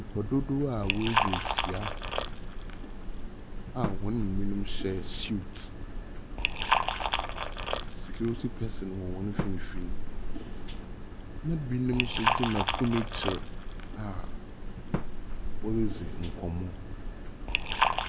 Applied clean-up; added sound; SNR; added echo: none; Liquid; -3 dB; none.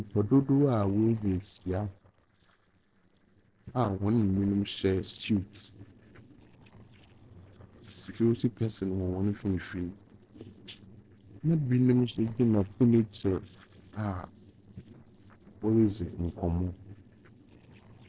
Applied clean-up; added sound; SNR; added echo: neural separator model SepFormer DNS4.